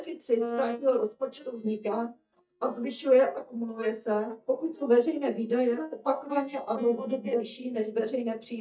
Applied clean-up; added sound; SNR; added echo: neural mask model DeepFilterNet 3.